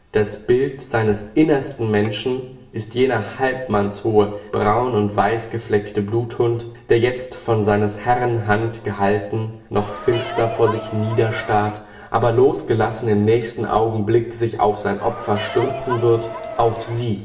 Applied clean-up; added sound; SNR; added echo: none; Crowd; 10 dB; reverberation time 0.9 s.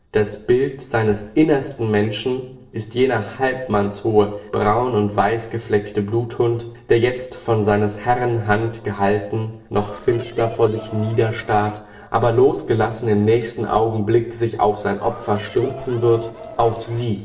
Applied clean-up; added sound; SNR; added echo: neural separator model SepFormer DNS4.